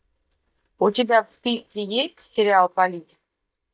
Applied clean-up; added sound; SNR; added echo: neural mask model DeepFilterNet 3.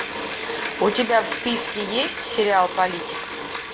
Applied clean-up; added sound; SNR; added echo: none; Bicycle; 6 dB; none.